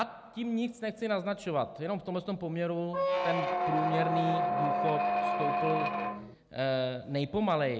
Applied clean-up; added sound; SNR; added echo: none; Squeak; -3 dB; none.